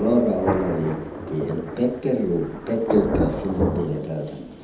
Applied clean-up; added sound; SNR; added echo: none; Thunder; 5 dB; reverberation time 0.8 s.